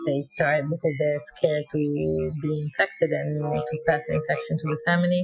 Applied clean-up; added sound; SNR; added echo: classical method Wiener filter.